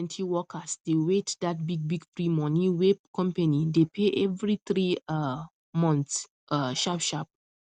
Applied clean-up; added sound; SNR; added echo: none; none; none; none.